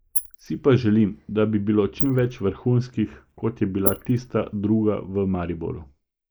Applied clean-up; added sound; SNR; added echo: neural mask model Resemble Enhance denoiser.